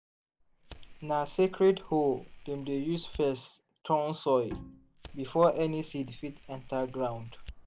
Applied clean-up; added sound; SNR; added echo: none; Bowed string instrument + Fire; 16 dB; none.